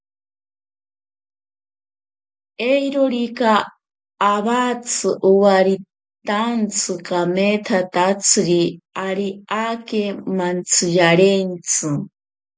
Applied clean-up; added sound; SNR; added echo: none; none; none; none.